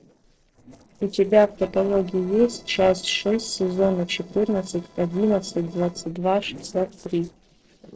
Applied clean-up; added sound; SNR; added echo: neural separator model SepFormer DNS4.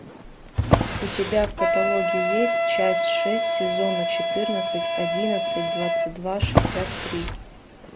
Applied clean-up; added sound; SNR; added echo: none; Wind instrument, woodwind instrument + Drawer open or close; -5 dB; none.